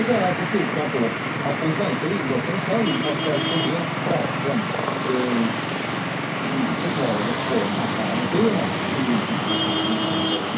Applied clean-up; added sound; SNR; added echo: none; Traffic noise, roadway noise; -1 dB; reverberation time 0.3 s.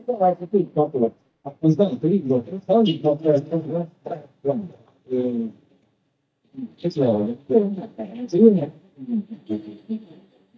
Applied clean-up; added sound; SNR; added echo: neural mask model DeepFilterNet 3.